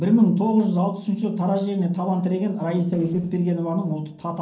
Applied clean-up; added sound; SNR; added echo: neural separator model SepFormer DNS4.